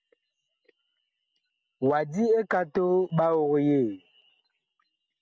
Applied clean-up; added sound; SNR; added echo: none; none; none; none.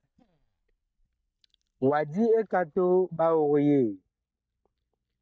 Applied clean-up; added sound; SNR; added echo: neural mask model DeepFilterNet 3.